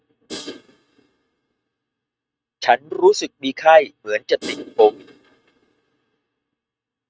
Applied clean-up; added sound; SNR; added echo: neural mask model RNNoise.